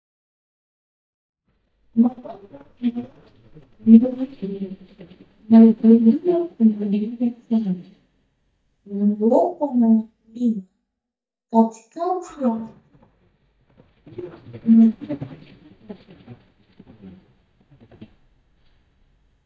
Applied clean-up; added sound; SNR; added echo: neural mask model DeepFilterNet 3.